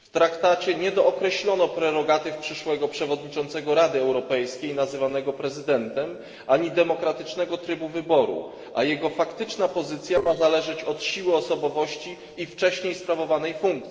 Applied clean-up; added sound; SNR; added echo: neural separator model SepFormer DNS4.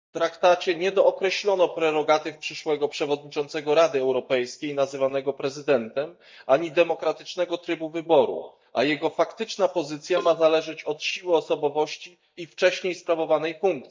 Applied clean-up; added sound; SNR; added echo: neural mask model DeepFilterNet 3.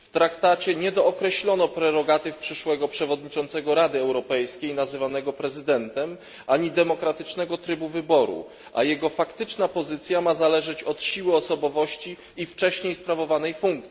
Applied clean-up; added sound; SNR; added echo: none; none; none; none.